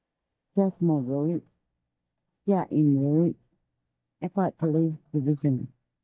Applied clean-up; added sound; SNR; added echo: neural mask model DeepFilterNet 3.